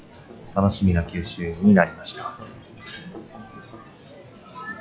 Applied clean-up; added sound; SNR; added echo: classical method log-MMSE.